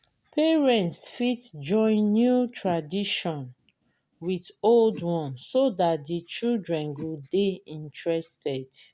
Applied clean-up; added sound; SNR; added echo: none; Whoosh, swoosh, swish; 16 dB; none.